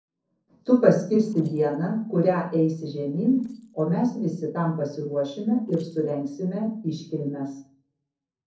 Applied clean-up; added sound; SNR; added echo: neural separator model SepFormer DNS4.